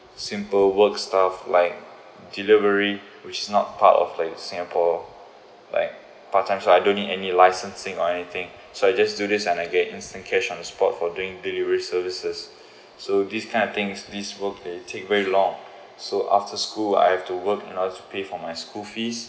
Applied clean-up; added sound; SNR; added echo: none; none; none; none.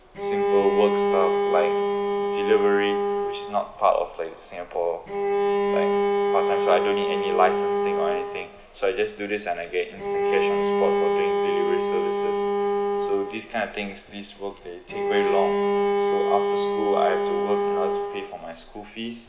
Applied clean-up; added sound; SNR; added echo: none; Bowed string instrument; -3 dB; none.